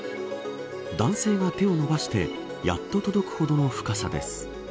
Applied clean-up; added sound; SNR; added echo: none; none; none; none.